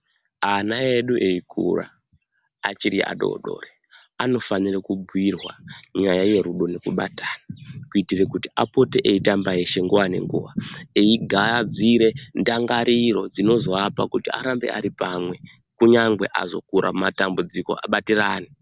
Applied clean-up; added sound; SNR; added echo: none; none; none; none.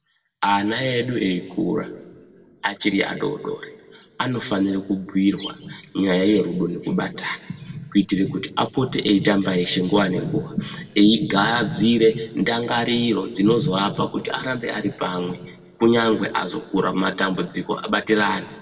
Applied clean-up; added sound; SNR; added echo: none; none; none; reverberation time 1.5 s.